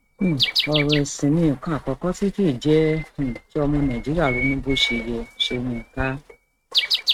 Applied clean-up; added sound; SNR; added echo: neural mask model RNNoise.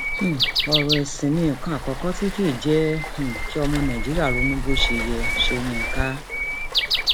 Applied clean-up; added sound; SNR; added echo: none; Bird + Waves, surf; 0 dB; none.